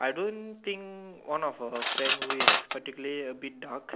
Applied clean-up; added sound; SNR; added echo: none; Cutlery, silverware; -3 dB; none.